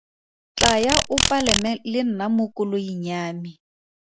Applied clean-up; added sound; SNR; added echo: none; Insect; 0 dB; none.